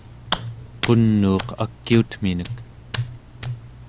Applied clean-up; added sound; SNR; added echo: none; Hands; 8 dB; none.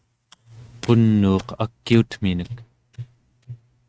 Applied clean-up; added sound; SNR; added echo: neural mask model RNNoise.